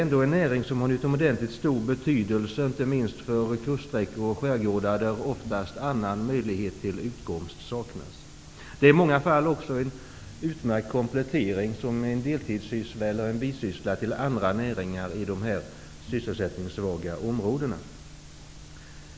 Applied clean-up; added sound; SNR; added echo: none; none; none; none.